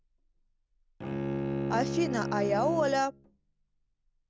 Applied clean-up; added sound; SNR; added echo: none; Bowed string instrument; 3 dB; none.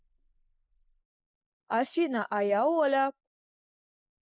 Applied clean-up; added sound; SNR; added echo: neural mask model Resemble Enhance denoiser.